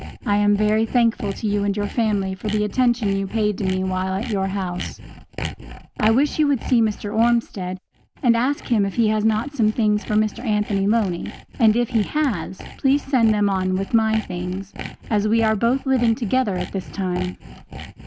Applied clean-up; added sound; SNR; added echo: none; Sawing; 14 dB; none.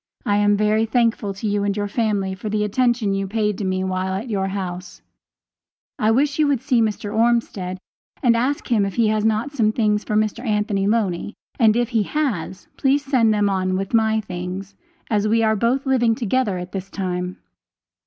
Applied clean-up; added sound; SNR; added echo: none; none; none; none.